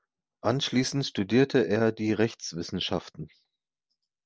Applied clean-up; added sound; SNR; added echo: none; none; none; none.